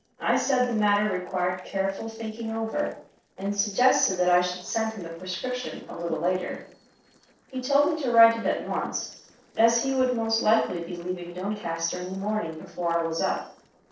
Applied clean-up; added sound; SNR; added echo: neural separator model SepFormer DNS4.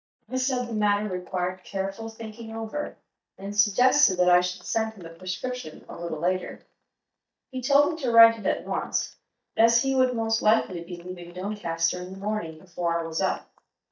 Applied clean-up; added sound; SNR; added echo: neural mask model DeepFilterNet 3.